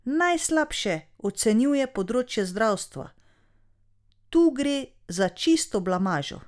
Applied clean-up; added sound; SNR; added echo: none; none; none; none.